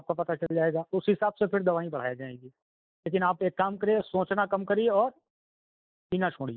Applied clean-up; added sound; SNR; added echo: neural mask model Resemble Enhance denoiser.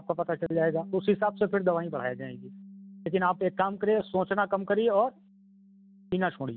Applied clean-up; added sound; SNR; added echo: none; Bass guitar; 18 dB; none.